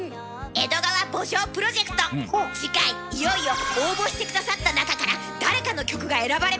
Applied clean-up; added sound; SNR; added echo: none; none; none; none.